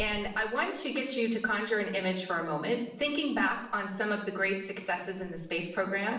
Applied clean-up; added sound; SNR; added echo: none; Thump, thud; 19 dB; reverberation time 0.6 s.